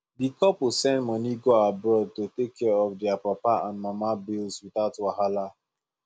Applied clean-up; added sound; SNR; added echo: none; none; none; none.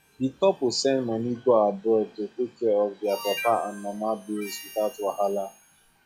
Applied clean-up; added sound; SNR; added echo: classical method log-MMSE.